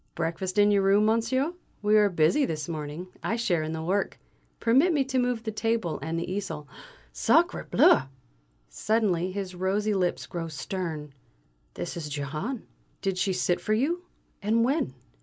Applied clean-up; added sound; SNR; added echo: none; none; none; none.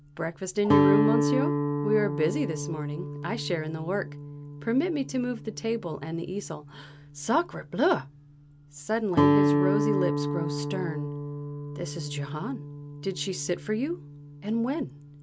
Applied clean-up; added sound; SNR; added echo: none; Guitar; -1 dB; none.